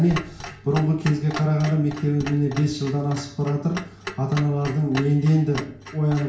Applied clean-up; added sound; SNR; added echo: none; Clock; 14 dB; reverberation time 0.6 s.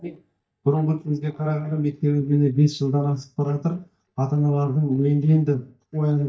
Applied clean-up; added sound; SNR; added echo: neural mask model DeepFilterNet 3.